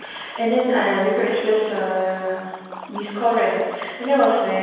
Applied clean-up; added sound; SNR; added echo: none; Liquid; 17 dB; reverberation time 1.2 s.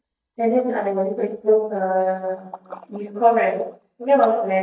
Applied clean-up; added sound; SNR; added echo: neural mask model DeepFilterNet 3.